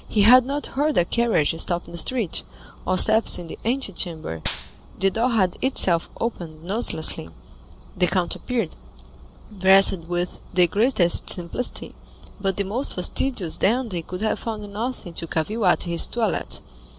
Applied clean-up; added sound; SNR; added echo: none; Gunshot, gunfire; 12 dB; none.